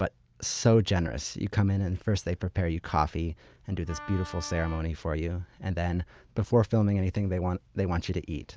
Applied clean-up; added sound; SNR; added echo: none; Wind instrument, woodwind instrument; 16 dB; none.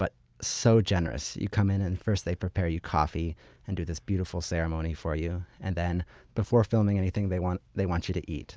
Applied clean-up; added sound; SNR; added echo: none; none; none; none.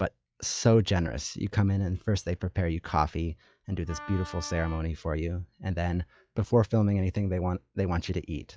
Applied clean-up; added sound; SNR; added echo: classical method log-MMSE.